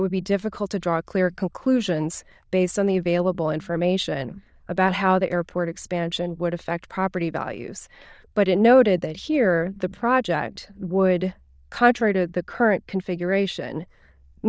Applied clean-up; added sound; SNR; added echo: neural diffusion model UNIVERSE++.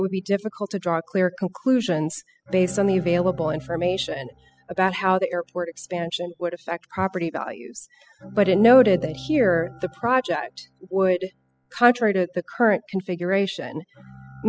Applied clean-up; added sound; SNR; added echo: classical method spectral subtraction.